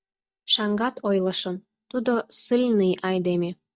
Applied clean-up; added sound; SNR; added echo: neural mask model DeepFilterNet 3.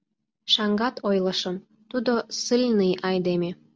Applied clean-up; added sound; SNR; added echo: none; none; none; none.